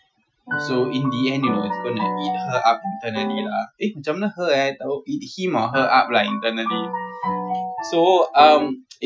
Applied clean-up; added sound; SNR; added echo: classical method Wiener filter.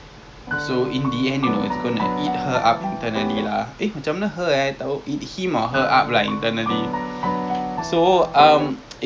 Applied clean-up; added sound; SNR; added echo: none; Piano; 5 dB; none.